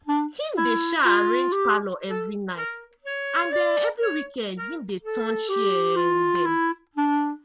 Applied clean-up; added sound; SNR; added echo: none; Wind instrument, woodwind instrument; -4 dB; none.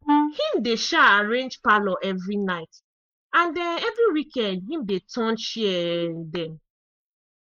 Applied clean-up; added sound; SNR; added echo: neural mask model Resemble Enhance denoiser.